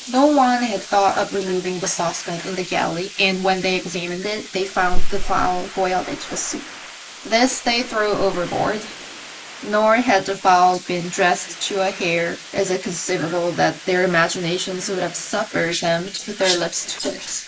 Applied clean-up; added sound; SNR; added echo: neural mask model Resemble Enhance denoiser.